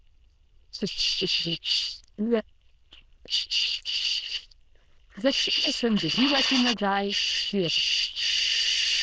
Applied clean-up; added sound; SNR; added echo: neural diffusion model UNIVERSE++.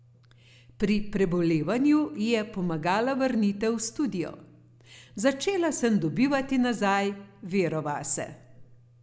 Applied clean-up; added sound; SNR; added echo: none; none; none; none.